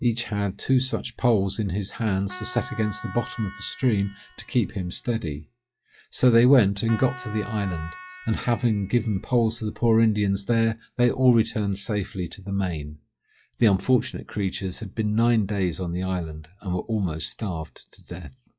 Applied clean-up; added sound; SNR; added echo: classical method log-MMSE.